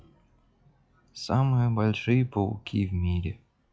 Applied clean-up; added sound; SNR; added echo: classical method log-MMSE.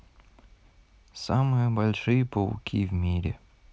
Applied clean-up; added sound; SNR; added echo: none; none; none; none.